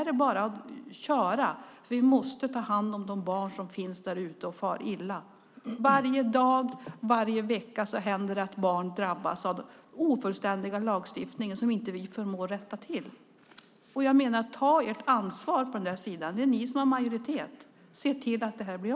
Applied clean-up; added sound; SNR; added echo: none; none; none; none.